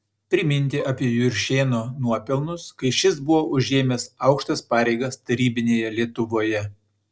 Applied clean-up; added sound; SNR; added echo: neural separator model SepFormer DNS4.